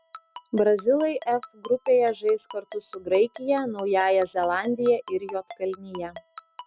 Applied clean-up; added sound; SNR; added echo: none; Ringtone; 20 dB; none.